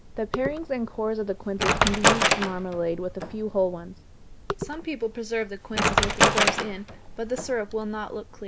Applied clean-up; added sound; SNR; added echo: none; Wood; -2 dB; none.